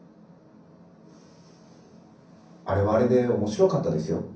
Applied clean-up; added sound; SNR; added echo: none; none; none; reverberation time 0.6 s.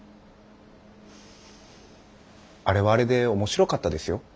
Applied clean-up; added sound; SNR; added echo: none; none; none; none.